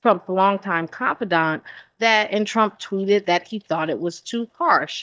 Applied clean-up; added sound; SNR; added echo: neural mask model DeepFilterNet 3.